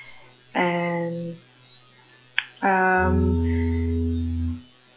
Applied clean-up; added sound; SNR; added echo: classical method log-MMSE.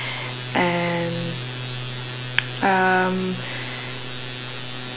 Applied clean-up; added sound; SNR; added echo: none; none; none; none.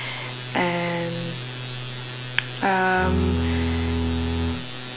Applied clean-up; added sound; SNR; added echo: none; Bowed string instrument; -3 dB; none.